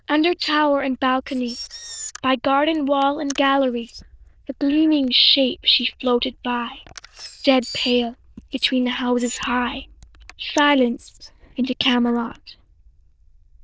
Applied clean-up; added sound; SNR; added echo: neural diffusion model UNIVERSE++.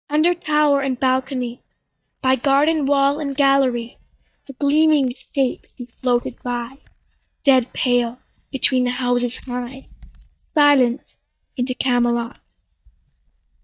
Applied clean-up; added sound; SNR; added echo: neural mask model DeepFilterNet 3.